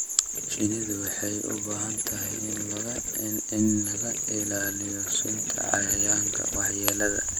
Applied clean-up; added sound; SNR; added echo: none; Gurgling; 16 dB; none.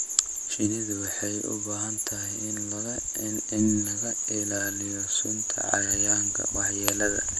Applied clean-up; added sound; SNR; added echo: none; none; none; none.